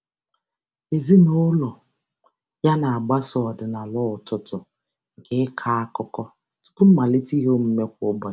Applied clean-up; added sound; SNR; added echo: none; none; none; none.